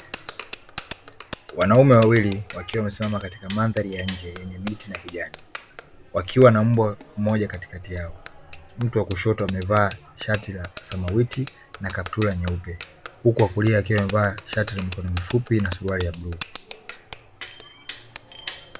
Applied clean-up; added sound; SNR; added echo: none; Bicycle bell; 17 dB; none.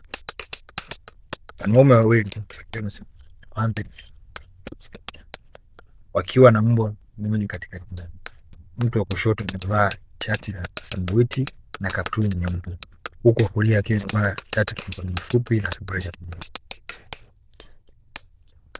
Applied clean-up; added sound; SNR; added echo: neural diffusion model UNIVERSE++.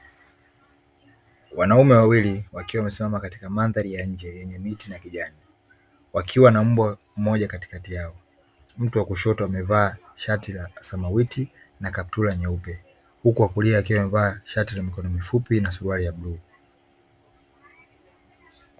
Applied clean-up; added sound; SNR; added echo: none; none; none; none.